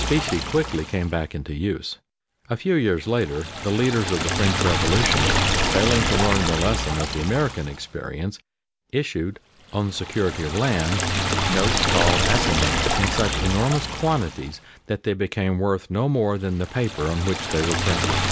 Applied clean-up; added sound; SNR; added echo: none; Liquid; 1 dB; none.